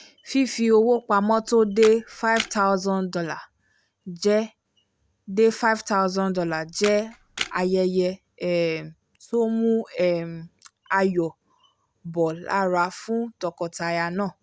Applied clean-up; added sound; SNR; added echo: none; Camera; 12 dB; none.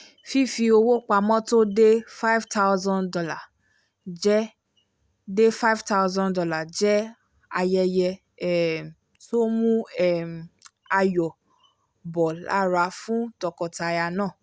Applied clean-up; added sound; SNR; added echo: none; none; none; none.